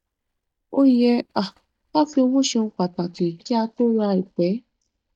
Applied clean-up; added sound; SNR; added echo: neural mask model DeepFilterNet 3.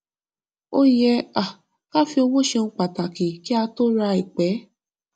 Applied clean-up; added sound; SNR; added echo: none; none; none; none.